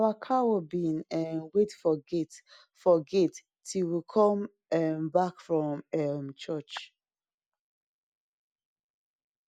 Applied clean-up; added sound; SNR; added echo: none; none; none; none.